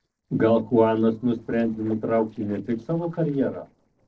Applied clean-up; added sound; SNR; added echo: neural separator model SepFormer DNS4.